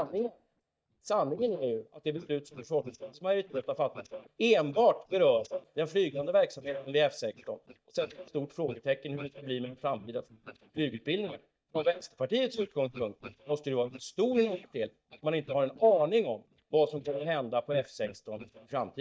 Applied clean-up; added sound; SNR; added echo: neural mask model DeepFilterNet 3.